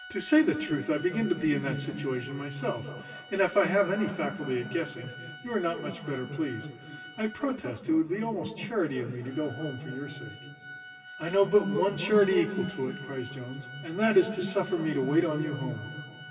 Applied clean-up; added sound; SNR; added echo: none; Organ; 17 dB; reverberation time 2.4 s.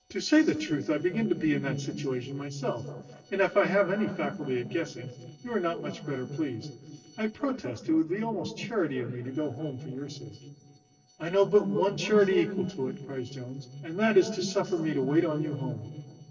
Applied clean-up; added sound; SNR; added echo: neural separator model SepFormer DNS4.